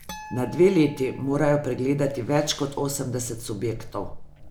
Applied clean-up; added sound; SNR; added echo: none; Chewing, mastication + Harp; 16 dB; none.